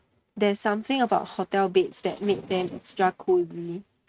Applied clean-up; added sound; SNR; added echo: neural mask model RNNoise.